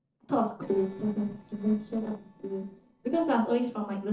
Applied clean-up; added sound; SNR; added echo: neural separator model SepFormer DNS4.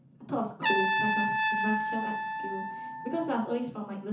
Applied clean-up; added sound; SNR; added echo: none; Trumpet; -2 dB; reverberation time 0.9 s.